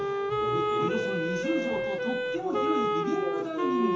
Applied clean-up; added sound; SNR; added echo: none; Wind instrument, woodwind instrument; -3 dB; reverberation time 0.7 s.